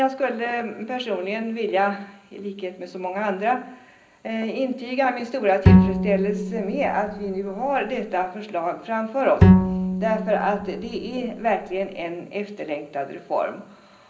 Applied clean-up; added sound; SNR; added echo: none; Bowed string instrument; -4 dB; reverberation time 0.5 s.